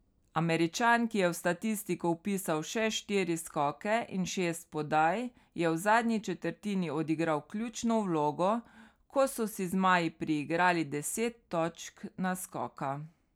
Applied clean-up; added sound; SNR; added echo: none; none; none; none.